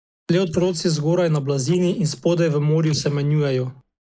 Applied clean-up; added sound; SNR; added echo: neural mask model Resemble Enhance denoiser.